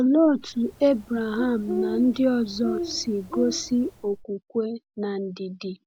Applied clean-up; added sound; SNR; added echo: none; Bird; 10 dB; none.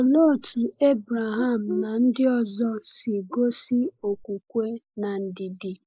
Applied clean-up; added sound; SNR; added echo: neural mask model Resemble Enhance denoiser.